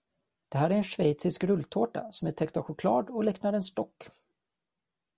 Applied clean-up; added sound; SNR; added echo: none; none; none; none.